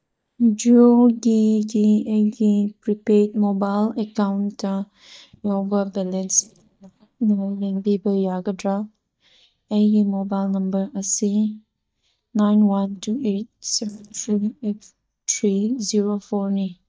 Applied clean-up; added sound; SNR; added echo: neural mask model DeepFilterNet 3.